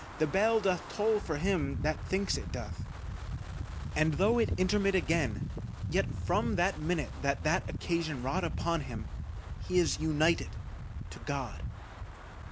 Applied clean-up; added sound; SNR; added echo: none; Wind; 6 dB; none.